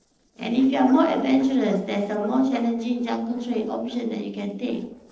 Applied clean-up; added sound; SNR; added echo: neural separator model SepFormer DNS4.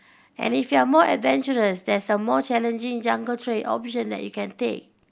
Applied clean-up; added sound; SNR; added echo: none; none; none; none.